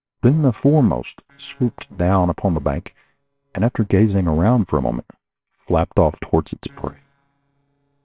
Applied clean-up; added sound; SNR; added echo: neural separator model SepFormer WHAMR!.